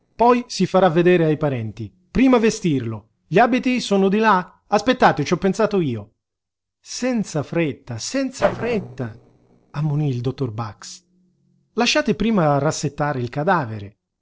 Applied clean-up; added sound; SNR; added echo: neural separator model SepFormer DNS4.